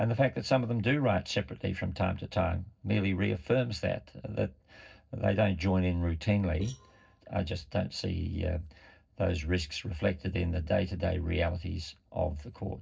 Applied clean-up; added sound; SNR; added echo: neural separator model SepFormer DNS4.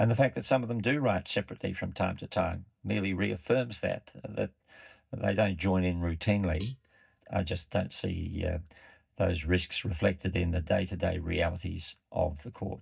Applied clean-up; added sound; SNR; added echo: neural mask model DeepFilterNet 3.